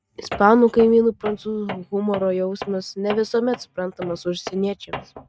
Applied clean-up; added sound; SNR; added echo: neural mask model RNNoise.